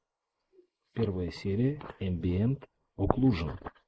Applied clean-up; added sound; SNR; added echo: neural mask model Resemble Enhance denoiser.